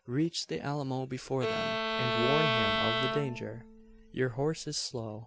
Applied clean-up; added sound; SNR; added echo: none; Bowed string instrument; -1 dB; none.